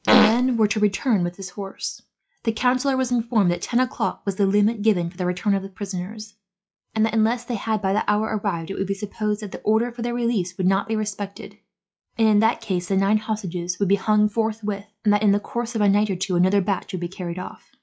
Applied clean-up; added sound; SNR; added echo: classical method log-MMSE.